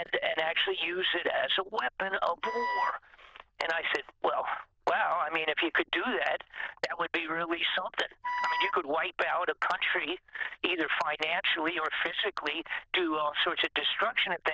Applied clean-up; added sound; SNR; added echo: neural diffusion model UNIVERSE++.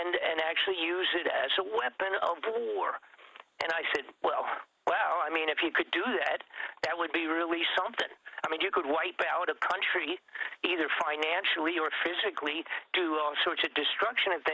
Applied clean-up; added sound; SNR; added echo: neural mask model Resemble Enhance denoiser.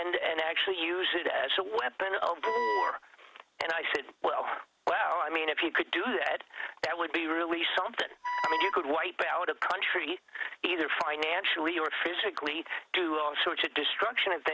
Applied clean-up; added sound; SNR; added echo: none; Wind instrument, woodwind instrument; 2 dB; none.